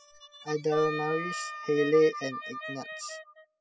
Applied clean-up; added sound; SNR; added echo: classical method spectral subtraction.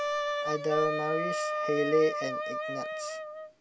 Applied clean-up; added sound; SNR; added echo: none; Wind instrument, woodwind instrument; 1 dB; none.